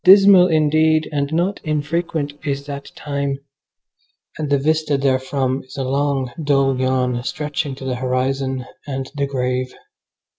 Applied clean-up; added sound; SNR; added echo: neural separator model SepFormer DNS4.